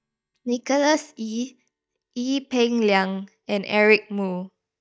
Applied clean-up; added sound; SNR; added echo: neural mask model DeepFilterNet 3.